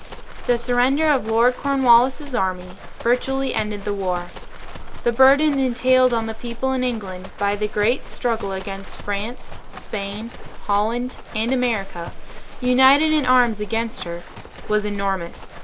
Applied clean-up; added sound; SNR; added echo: none; Livestock, farm animals, working animals; 8 dB; none.